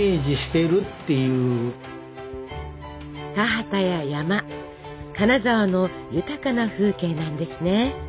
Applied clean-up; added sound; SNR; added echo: none; none; none; none.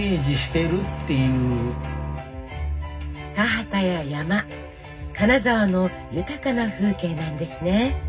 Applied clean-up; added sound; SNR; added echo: none; Bowed string instrument; 8 dB; reverberation time 0.4 s.